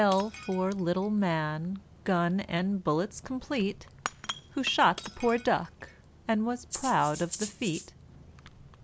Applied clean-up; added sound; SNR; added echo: none; Shatter / Crushing + Rattle (instrument); 14 dB; none.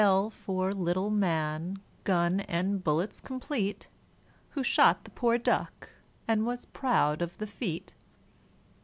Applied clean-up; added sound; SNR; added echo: none; none; none; none.